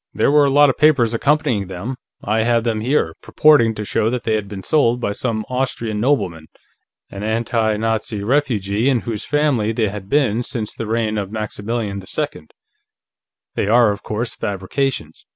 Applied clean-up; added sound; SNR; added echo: none; none; none; none.